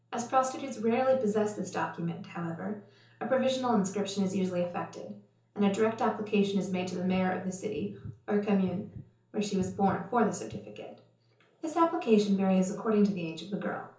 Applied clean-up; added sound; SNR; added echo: none; Bass guitar; 18 dB; reverberation time 0.6 s.